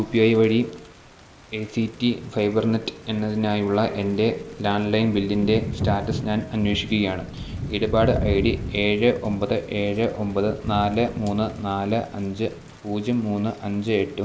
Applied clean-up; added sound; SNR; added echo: none; Thunder / Rain; 10 dB; none.